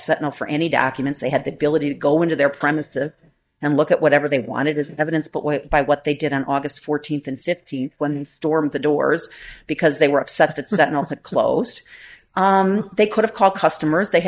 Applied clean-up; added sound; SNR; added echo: neural mask model DeepFilterNet 3.